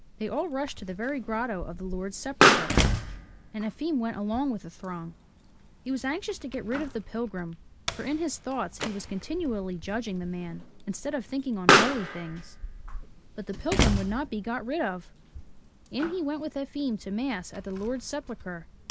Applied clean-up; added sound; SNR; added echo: none; Explosion + Slam; -2 dB; none.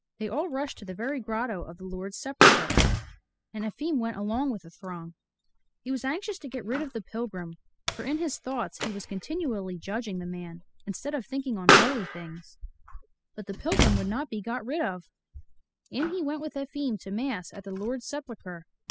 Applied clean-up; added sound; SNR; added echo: classical method spectral subtraction.